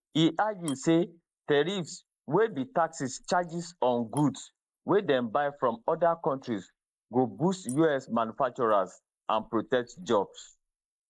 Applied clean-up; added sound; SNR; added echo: neural mask model Resemble Enhance denoiser.